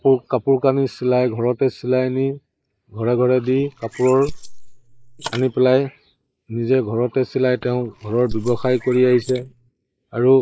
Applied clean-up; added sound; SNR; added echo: neural mask model Resemble Enhance denoiser.